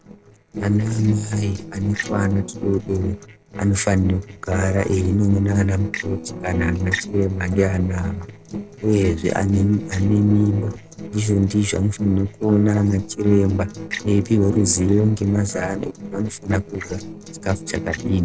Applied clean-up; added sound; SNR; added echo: neural separator model SepFormer DNS4.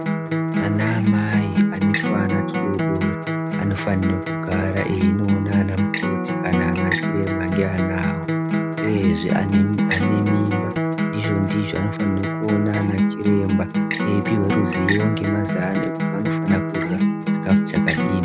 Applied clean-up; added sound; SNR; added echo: none; Acoustic guitar; -2 dB; none.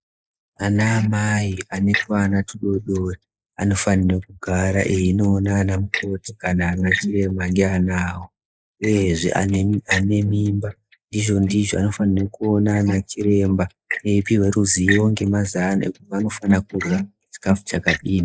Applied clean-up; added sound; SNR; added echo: neural mask model Resemble Enhance denoiser.